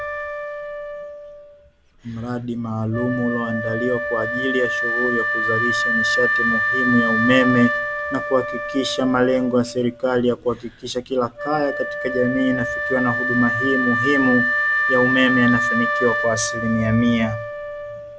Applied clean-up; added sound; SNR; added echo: none; Wind instrument, woodwind instrument; 2 dB; none.